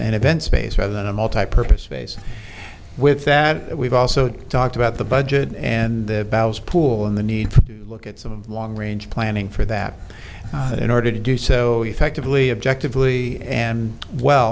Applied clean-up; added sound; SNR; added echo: none; none; none; none.